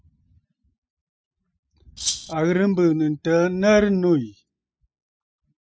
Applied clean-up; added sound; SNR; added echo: classical method spectral subtraction.